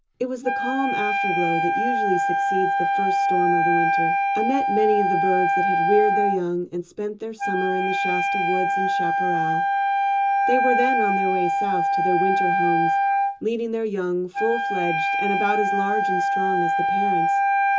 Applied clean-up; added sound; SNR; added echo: none; Wind instrument, woodwind instrument; -5 dB; reverberation time 0.2 s.